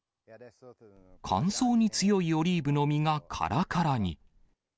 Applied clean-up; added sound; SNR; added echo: none; none; none; none.